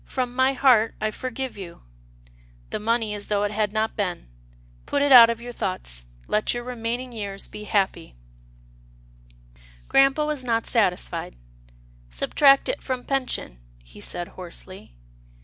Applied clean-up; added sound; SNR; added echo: none; none; none; none.